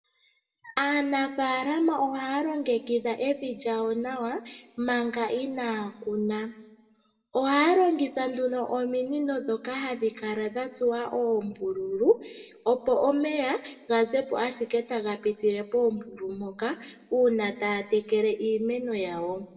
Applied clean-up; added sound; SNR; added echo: none; none; none; reverberation time 0.8 s.